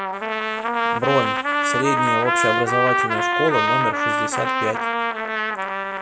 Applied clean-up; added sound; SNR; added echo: none; Trumpet; -5 dB; none.